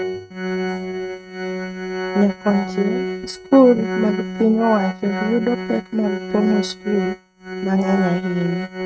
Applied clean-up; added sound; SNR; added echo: neural mask model RNNoise.